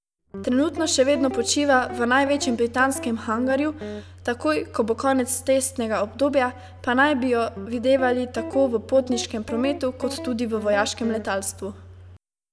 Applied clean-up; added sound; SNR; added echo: none; Guitar; 13 dB; none.